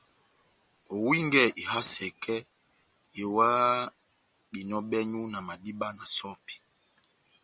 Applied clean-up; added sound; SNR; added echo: none; none; none; none.